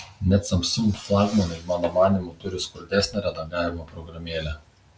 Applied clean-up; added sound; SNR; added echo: none; none; none; none.